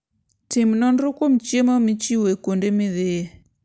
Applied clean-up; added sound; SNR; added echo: none; none; none; none.